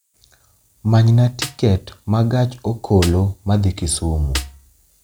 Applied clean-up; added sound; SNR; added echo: none; Snare drum; 13 dB; none.